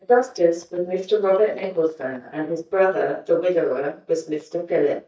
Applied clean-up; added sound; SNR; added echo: neural mask model DeepFilterNet 3.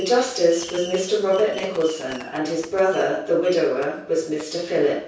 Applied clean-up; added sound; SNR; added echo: none; Fireworks; 20 dB; reverberation time 0.6 s.